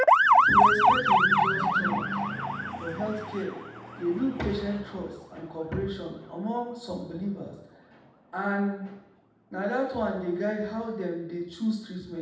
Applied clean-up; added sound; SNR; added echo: none; Motor vehicle (road) / Siren; -4 dB; reverberation time 0.8 s.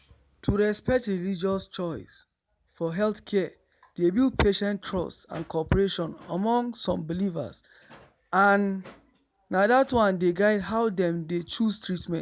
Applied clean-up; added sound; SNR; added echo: none; none; none; none.